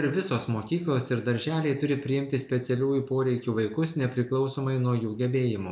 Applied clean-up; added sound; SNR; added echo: none; none; none; none.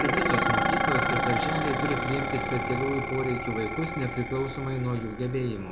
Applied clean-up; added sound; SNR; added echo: none; Dishes, pots, and pans; -1 dB; none.